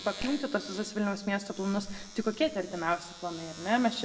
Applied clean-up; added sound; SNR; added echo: none; Domestic sounds, home sounds; 14 dB; reverberation time 0.7 s.